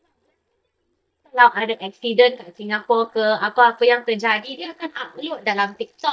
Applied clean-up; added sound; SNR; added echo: neural mask model DeepFilterNet 3.